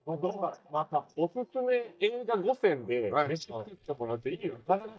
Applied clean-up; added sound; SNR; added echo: neural mask model DeepFilterNet 3.